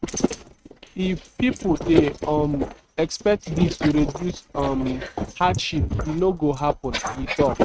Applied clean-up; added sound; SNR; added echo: neural mask model RNNoise.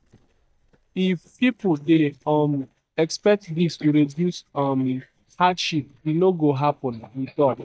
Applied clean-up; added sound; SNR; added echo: neural mask model DeepFilterNet 3.